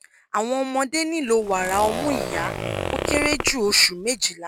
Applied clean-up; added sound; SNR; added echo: none; Zipper (clothing); 5 dB; none.